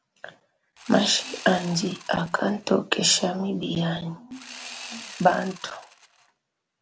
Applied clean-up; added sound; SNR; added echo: none; Sawing; 16 dB; none.